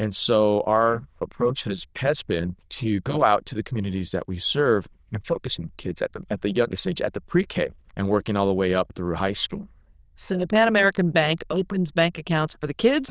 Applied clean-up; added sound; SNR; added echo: neural diffusion model UNIVERSE++.